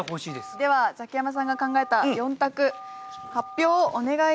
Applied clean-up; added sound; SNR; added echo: none; Telephone; 17 dB; none.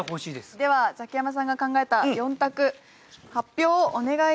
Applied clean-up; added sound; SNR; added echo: none; none; none; none.